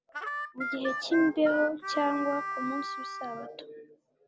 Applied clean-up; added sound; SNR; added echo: none; Harmonica; 5 dB; none.